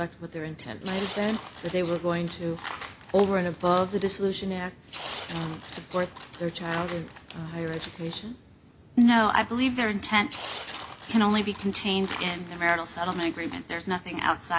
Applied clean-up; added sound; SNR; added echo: none; Tearing; 14 dB; none.